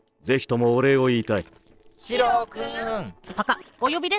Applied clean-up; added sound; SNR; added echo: neural separator model SepFormer DNS4.